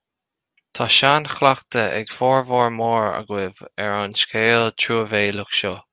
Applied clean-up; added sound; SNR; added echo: none; none; none; none.